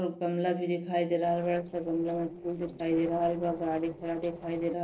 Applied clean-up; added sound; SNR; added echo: neural separator model SepFormer DNS4.